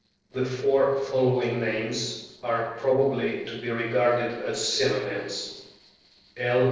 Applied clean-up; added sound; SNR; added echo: neural separator model SepFormer DNS4.